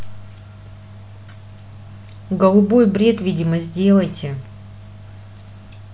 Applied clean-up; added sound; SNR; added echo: none; none; none; none.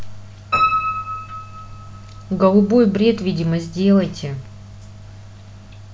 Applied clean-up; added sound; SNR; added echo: none; Piano; 8 dB; none.